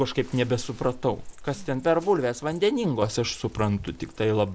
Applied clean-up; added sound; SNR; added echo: none; Insect; 18 dB; none.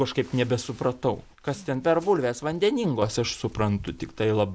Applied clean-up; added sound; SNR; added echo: none; none; none; none.